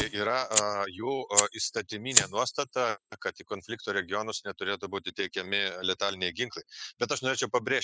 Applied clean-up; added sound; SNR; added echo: classical method spectral subtraction.